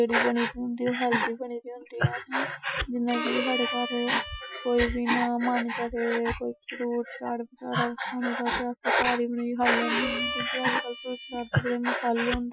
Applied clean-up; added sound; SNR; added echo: classical method Wiener filter.